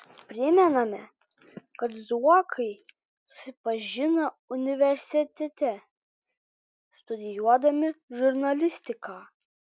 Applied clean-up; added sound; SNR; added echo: none; none; none; none.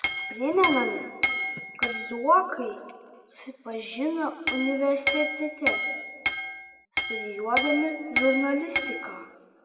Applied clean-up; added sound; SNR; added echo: none; Chink, clink; 2 dB; reverberation time 1.7 s.